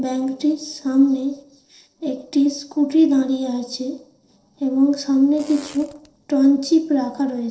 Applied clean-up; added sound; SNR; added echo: neural separator model SepFormer DNS4.